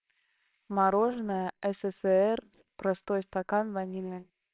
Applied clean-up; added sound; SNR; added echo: neural separator model SepFormer WHAMR!.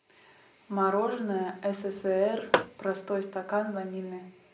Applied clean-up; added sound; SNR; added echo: none; Tap / Hammer; 1 dB; reverberation time 0.4 s.